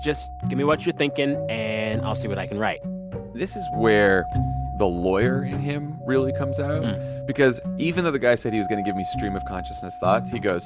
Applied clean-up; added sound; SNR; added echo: none; Doorbell; 10 dB; none.